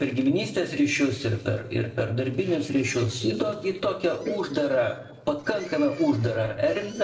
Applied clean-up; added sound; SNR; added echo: neural separator model SepFormer DNS4.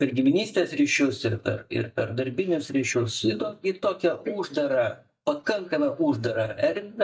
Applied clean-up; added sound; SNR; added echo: neural mask model DeepFilterNet 3.